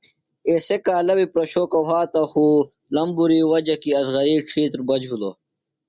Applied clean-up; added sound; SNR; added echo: none; none; none; none.